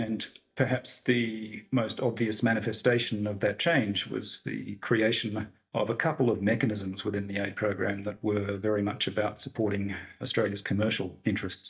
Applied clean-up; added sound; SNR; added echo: neural mask model DeepFilterNet 3.